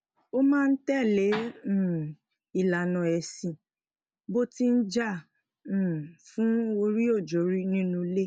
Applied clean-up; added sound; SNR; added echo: none; none; none; none.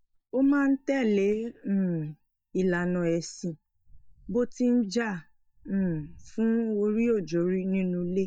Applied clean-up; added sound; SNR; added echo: neural mask model DeepFilterNet 3.